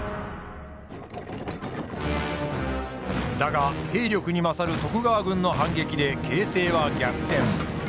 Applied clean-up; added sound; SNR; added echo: none; none; none; none.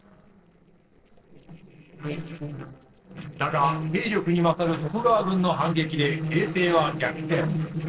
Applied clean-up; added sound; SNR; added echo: neural separator model SepFormer DNS4.